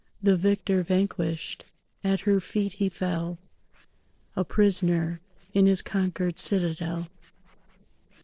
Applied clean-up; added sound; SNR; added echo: neural separator model SepFormer DNS4.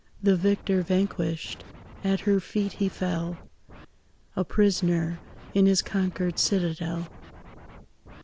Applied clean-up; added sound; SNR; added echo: none; Scratching (performance technique); 20 dB; none.